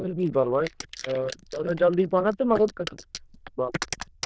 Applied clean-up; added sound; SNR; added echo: neural diffusion model UNIVERSE++.